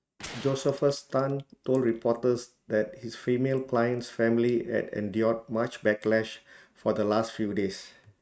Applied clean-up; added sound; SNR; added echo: neural mask model RNNoise.